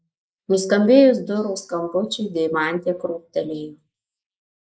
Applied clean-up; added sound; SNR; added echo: neural mask model Resemble Enhance denoiser.